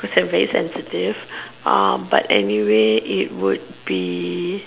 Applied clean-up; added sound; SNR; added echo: none; none; none; none.